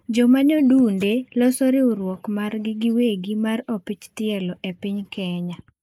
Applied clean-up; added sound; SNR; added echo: neural mask model Resemble Enhance denoiser.